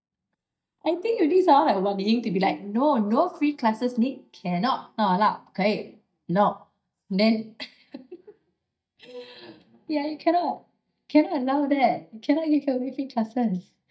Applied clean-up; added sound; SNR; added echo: neural mask model DeepFilterNet 3.